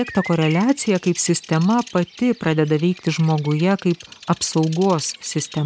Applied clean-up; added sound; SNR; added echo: none; Bird vocalization, bird call, bird song; 19 dB; none.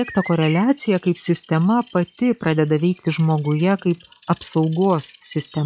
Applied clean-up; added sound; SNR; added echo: classical method log-MMSE.